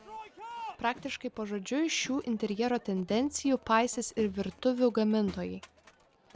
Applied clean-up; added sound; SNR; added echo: none; Crowd; 18 dB; none.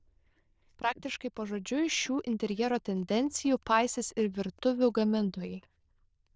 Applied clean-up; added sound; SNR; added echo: neural diffusion model UNIVERSE++.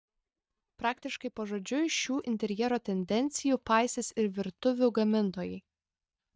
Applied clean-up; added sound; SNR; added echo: neural mask model DeepFilterNet 3.